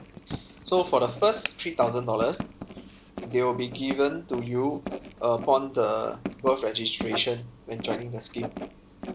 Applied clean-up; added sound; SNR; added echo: none; Writing; 11 dB; none.